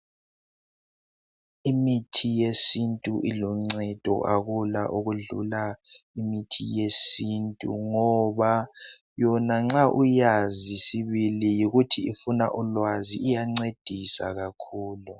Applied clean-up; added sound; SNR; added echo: none; none; none; none.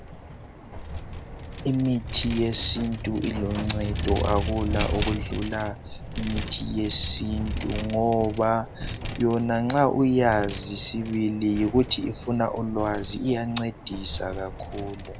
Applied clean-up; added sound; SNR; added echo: none; Vehicle; 9 dB; none.